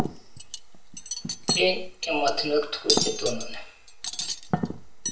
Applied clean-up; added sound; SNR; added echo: none; Cutlery, silverware; 1 dB; reverberation time 0.3 s.